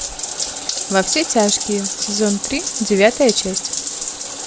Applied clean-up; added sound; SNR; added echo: none; Bathtub (filling or washing); 5 dB; none.